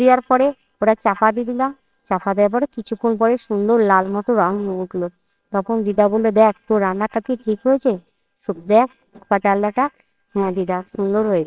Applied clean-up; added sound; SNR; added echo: neural separator model SepFormer WHAMR!.